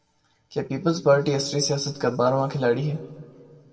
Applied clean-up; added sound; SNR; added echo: none; none; none; reverberation time 1.3 s.